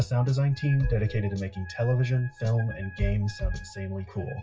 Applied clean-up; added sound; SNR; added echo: classical method WPE with log-MMSE.